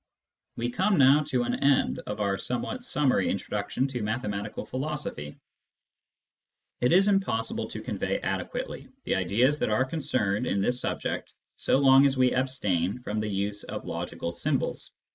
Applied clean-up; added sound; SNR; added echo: neural mask model Resemble Enhance denoiser.